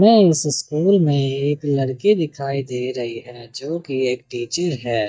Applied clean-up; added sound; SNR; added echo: neural mask model DeepFilterNet 3.